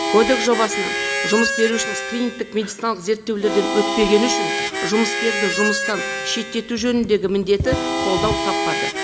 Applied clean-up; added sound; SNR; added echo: none; Harmonica; 3 dB; none.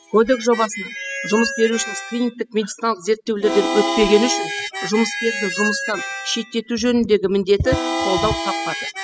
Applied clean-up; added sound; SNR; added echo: classical method spectral subtraction.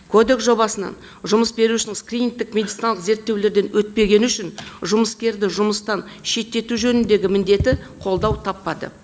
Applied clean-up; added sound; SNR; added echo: none; none; none; none.